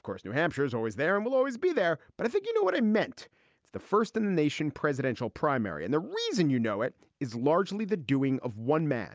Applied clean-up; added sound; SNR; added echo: none; none; none; none.